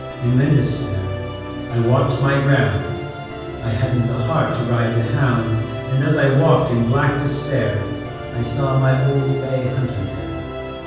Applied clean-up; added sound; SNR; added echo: none; Musical instrument; 9 dB; reverberation time 1.2 s.